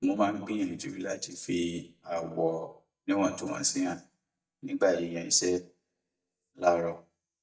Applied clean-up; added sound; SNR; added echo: neural mask model DeepFilterNet 3.